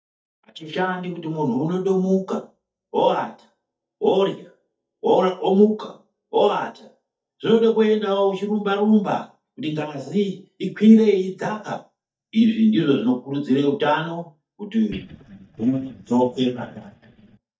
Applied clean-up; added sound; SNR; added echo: neural mask model DeepFilterNet 3.